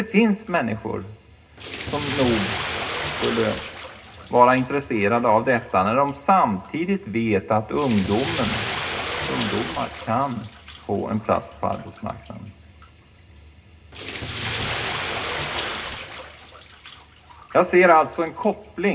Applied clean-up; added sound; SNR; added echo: none; Bathtub (filling or washing); 8 dB; reverberation time 0.2 s.